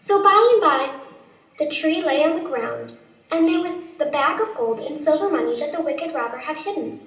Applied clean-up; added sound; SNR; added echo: none; none; none; reverberation time 1.7 s.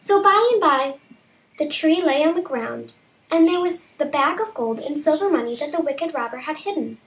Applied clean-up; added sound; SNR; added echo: none; none; none; none.